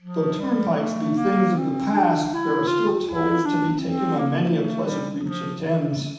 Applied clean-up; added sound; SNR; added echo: none; Wind instrument, woodwind instrument; 2 dB; reverberation time 1.1 s.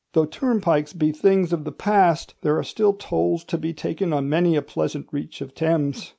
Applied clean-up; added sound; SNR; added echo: none; none; none; none.